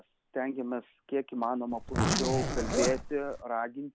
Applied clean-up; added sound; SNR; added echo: none; Zipper (clothing); -2 dB; none.